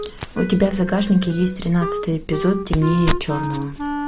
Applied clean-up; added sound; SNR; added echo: none; Wind instrument, woodwind instrument; 9 dB; none.